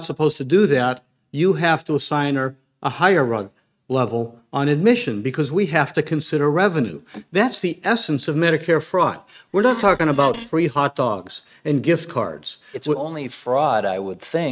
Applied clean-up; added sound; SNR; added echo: neural mask model RNNoise.